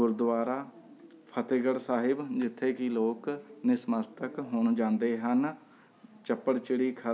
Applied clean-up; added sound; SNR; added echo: none; none; none; none.